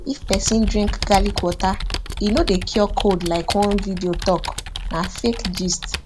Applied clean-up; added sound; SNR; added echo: none; Computer keyboard; 5 dB; none.